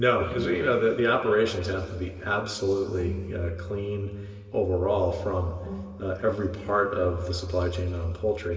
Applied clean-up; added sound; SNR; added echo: none; Bowed string instrument; 19 dB; reverberation time 2.0 s.